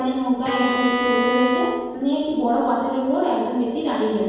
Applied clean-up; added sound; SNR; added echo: none; Bowed string instrument; 3 dB; reverberation time 1.2 s.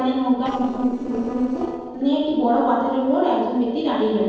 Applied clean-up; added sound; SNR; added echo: neural separator model SepFormer DNS4.